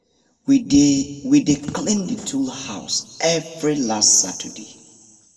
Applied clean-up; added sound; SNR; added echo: none; none; none; reverberation time 1.3 s.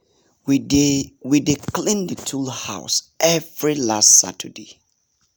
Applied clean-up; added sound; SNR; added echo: none; none; none; none.